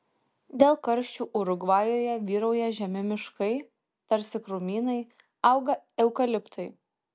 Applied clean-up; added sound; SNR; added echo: none; none; none; none.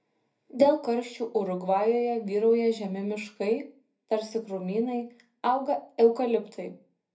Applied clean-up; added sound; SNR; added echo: none; none; none; reverberation time 0.3 s.